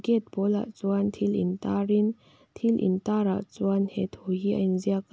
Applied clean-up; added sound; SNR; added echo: none; none; none; none.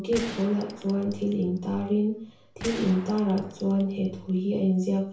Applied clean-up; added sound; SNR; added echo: none; Gunshot, gunfire; 15 dB; reverberation time 0.4 s.